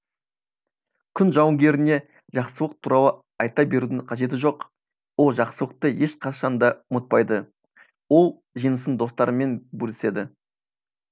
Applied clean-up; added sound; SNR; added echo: none; none; none; none.